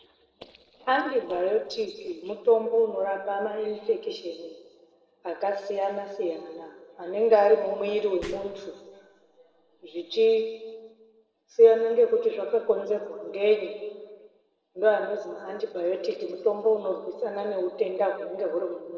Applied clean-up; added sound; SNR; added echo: neural separator model SepFormer DNS4.